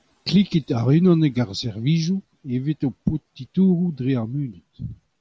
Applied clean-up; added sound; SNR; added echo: none; none; none; none.